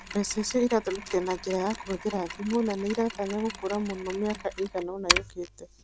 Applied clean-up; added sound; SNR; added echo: none; Mechanisms; 7 dB; none.